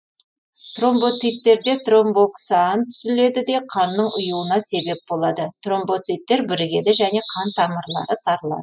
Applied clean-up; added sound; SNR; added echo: classical method spectral subtraction.